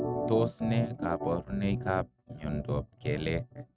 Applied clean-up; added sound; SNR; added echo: neural mask model RNNoise.